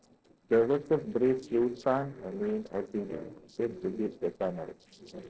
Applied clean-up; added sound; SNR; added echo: neural separator model SepFormer DNS4.